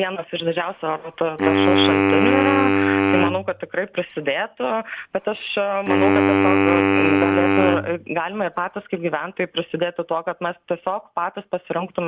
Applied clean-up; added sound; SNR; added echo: none; Wind instrument, woodwind instrument; -4 dB; none.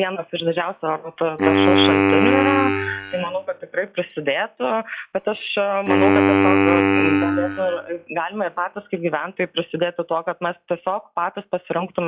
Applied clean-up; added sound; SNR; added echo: classical method log-MMSE.